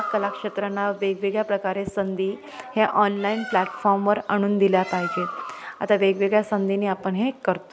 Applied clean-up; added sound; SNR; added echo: none; Bird; 15 dB; none.